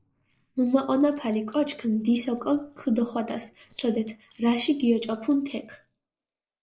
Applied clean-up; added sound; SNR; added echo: neural mask model Resemble Enhance denoiser.